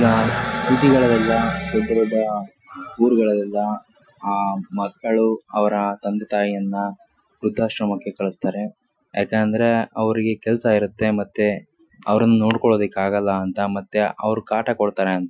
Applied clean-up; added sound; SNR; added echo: classical method Wiener filter.